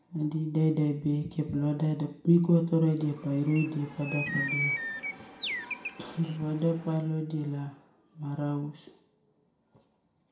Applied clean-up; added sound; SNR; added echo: none; Bird; 7 dB; reverberation time 0.5 s.